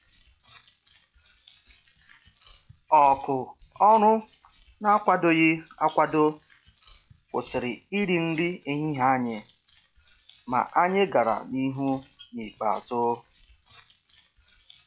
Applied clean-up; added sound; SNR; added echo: classical method log-MMSE.